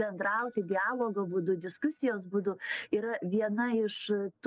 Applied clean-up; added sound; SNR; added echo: neural separator model SepFormer DNS4.